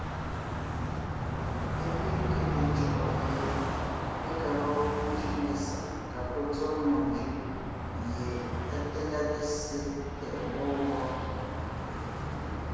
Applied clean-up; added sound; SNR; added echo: none; Car passing by; -1 dB; reverberation time 1.9 s.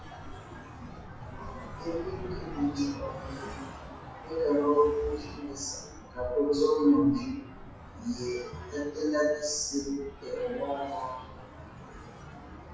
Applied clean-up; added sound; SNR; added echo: classical method WPE with log-MMSE.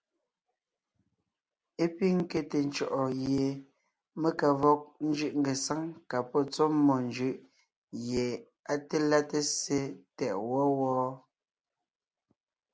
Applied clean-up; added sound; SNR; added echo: none; none; none; none.